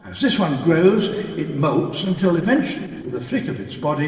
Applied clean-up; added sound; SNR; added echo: neural separator model SepFormer DNS4.